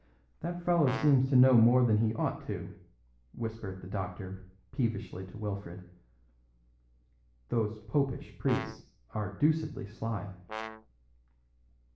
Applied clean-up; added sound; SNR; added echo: none; Brass instrument; 12 dB; reverberation time 0.5 s.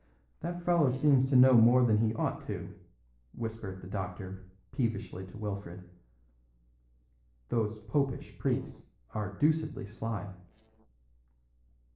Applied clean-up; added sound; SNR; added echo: neural separator model SepFormer DNS4.